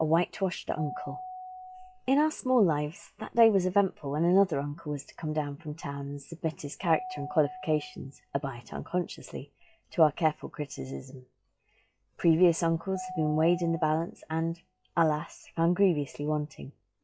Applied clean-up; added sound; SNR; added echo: classical method log-MMSE.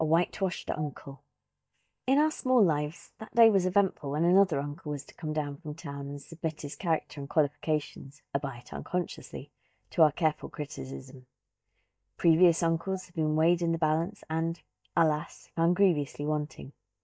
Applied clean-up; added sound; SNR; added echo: neural mask model DeepFilterNet 3.